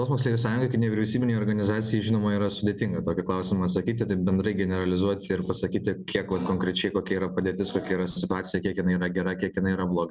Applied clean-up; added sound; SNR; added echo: none; none; none; none.